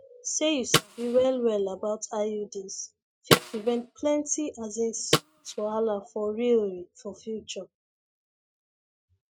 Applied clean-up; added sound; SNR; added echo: neural mask model RNNoise.